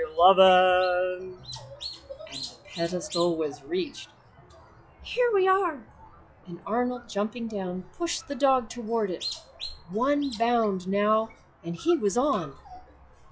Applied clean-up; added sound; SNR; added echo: classical method log-MMSE.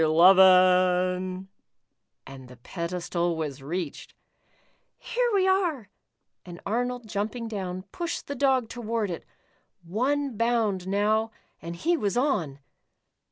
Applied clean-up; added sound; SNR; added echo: none; none; none; none.